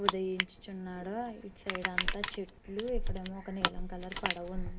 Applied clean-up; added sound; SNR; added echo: none; Crushing; -5 dB; reverberation time 0.3 s.